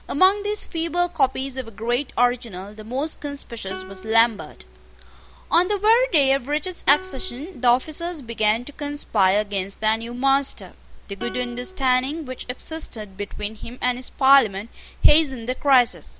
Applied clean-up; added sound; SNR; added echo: none; Plucked string instrument; 20 dB; none.